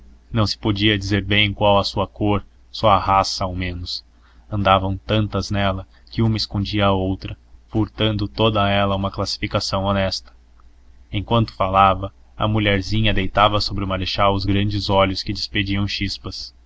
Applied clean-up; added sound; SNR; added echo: none; none; none; none.